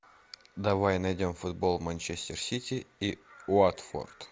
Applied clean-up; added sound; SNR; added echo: none; none; none; none.